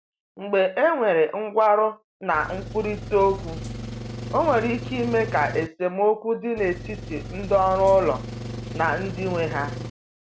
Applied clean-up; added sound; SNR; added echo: none; Engine; 9 dB; none.